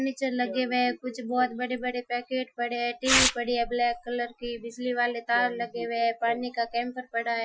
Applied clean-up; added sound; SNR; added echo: classical method Wiener filter.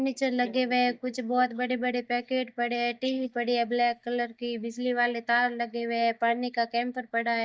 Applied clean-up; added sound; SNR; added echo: neural mask model DeepFilterNet 3.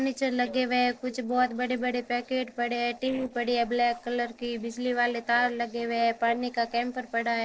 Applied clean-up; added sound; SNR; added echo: neural separator model SepFormer DNS4.